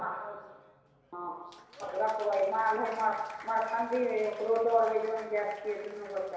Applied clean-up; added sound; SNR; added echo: none; Applause; 18 dB; reverberation time 1.0 s.